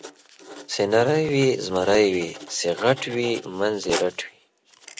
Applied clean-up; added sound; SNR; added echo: none; Writing; 15 dB; none.